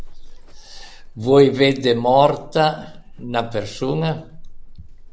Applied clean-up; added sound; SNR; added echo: none; Livestock, farm animals, working animals; 16 dB; none.